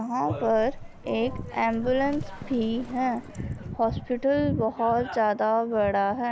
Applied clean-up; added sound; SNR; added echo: none; Livestock, farm animals, working animals; 14 dB; none.